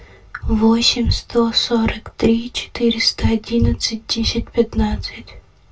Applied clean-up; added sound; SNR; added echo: none; none; none; reverberation time 0.2 s.